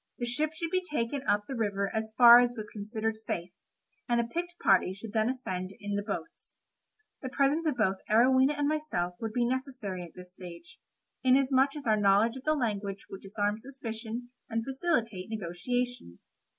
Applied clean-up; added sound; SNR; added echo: none; none; none; none.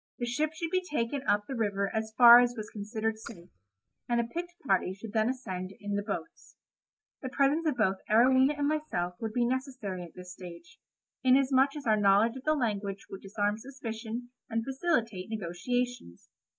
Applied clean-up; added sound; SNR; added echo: neural mask model DeepFilterNet 3.